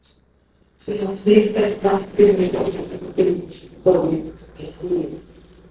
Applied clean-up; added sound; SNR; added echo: neural separator model SepFormer DNS4.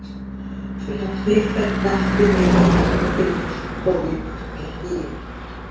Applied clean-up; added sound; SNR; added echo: none; Car passing by / Engine / Truck; -2 dB; reverberation time 0.6 s.